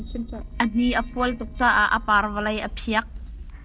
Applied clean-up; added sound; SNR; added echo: neural separator model SepFormer DNS4.